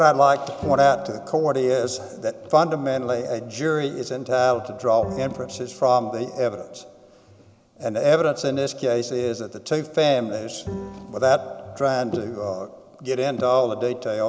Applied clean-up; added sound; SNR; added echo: none; Bowed string instrument; 19 dB; none.